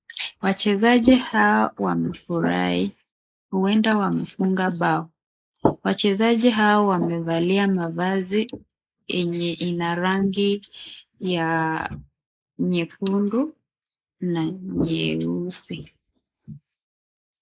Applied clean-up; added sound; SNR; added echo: neural mask model Resemble Enhance denoiser.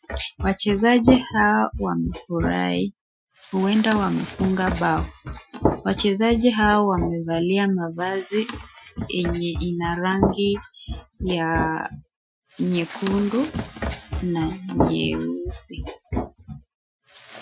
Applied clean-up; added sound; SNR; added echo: classical method Wiener filter.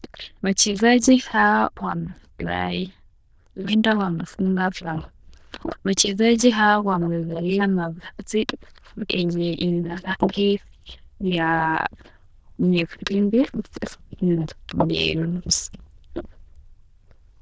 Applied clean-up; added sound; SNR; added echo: neural diffusion model UNIVERSE++.